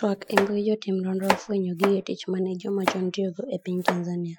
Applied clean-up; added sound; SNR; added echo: classical method Wiener filter.